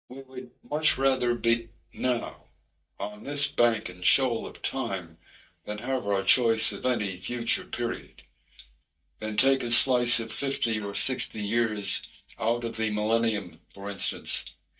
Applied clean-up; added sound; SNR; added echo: neural mask model DeepFilterNet 3.